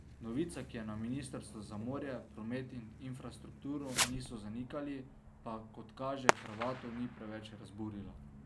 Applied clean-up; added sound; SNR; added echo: none; Fireworks; 0 dB; none.